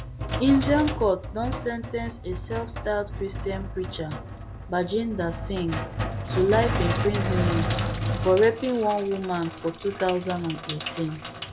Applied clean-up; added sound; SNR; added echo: none; Sink (filling or washing); 4 dB; none.